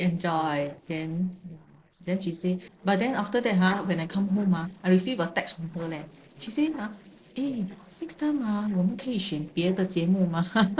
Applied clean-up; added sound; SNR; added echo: neural separator model SepFormer DNS4.